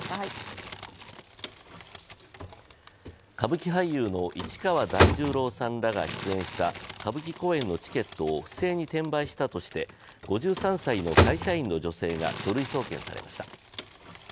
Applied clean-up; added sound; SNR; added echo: none; Crumpling, crinkling; 2 dB; none.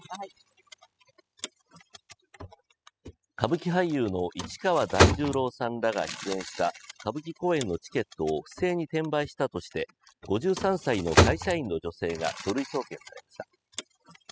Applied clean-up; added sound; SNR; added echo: classical method spectral subtraction.